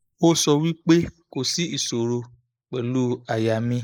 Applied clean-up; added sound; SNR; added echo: neural mask model Resemble Enhance denoiser.